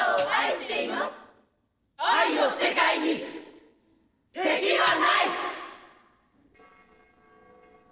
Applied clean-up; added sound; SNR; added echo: neural separator model SepFormer DNS4.